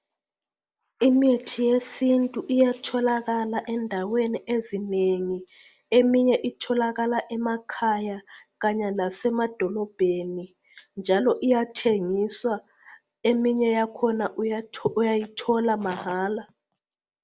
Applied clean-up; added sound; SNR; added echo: none; none; none; none.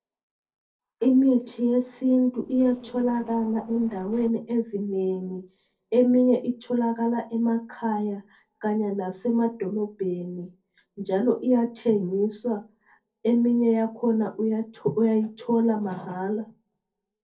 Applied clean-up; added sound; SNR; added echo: neural separator model SepFormer DNS4.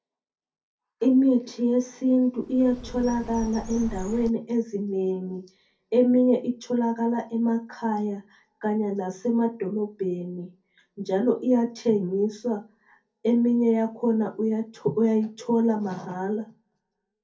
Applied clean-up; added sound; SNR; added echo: none; Bird; 13 dB; reverberation time 0.3 s.